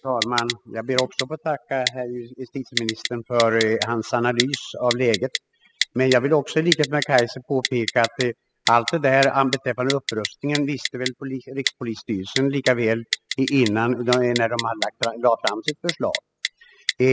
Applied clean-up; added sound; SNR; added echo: classical method spectral subtraction.